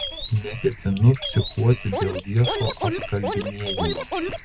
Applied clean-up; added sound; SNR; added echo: none; Scratching (performance technique) + Bird; 4 dB; none.